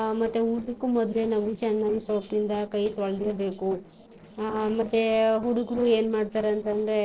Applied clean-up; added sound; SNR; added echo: neural separator model SepFormer DNS4.